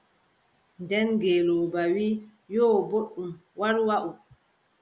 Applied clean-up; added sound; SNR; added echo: none; none; none; none.